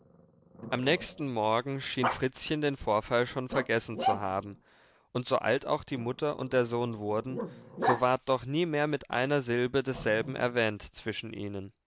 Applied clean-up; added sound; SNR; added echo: none; Growling; 9 dB; none.